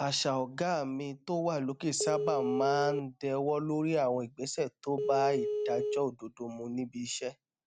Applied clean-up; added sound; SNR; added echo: none; Telephone; 0 dB; none.